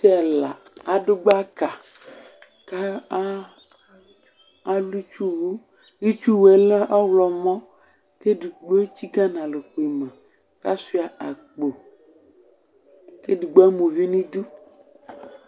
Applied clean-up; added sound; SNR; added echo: none; none; none; none.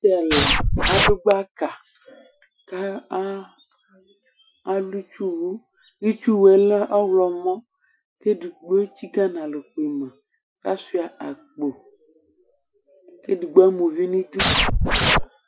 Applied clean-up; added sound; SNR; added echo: classical method Wiener filter.